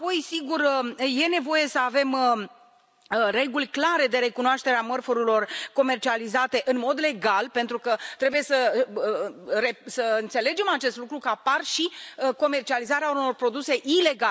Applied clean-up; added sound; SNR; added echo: none; none; none; none.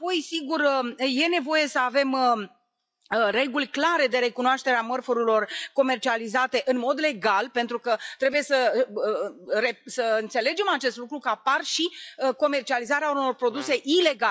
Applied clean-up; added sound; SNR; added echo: classical method log-MMSE.